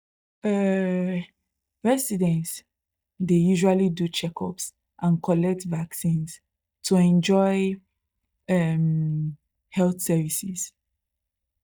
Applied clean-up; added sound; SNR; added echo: neural mask model DeepFilterNet 3.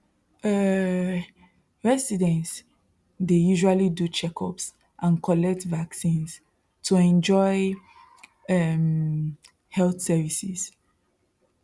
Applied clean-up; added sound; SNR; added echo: none; none; none; none.